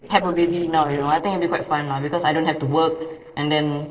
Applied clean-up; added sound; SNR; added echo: neural separator model SepFormer DNS4.